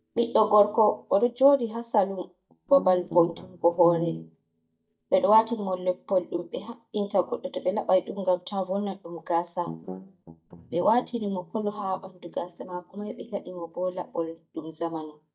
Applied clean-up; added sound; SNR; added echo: neural mask model DeepFilterNet 3.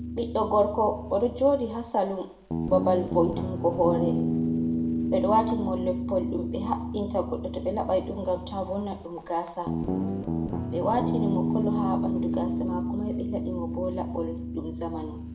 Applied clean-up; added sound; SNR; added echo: none; Guitar; 1 dB; reverberation time 0.6 s.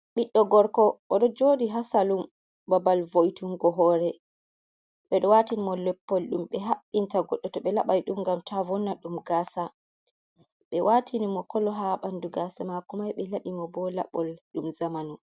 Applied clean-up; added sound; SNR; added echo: none; none; none; none.